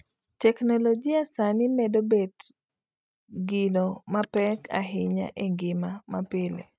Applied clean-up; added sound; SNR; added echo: neural mask model RNNoise.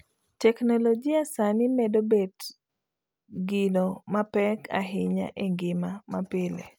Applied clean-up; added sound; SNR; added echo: none; none; none; none.